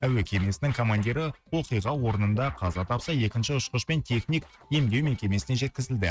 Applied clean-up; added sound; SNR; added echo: neural mask model RNNoise.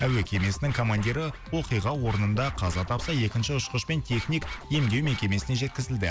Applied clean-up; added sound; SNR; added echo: none; Scratching (performance technique); 14 dB; none.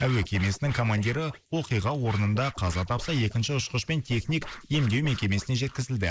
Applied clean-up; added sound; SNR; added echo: neural mask model Resemble Enhance denoiser.